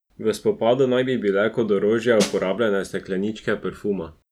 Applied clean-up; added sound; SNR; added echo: none; Snare drum; 7 dB; none.